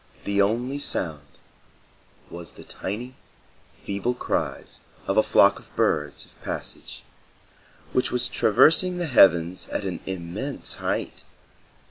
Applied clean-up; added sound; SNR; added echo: none; none; none; none.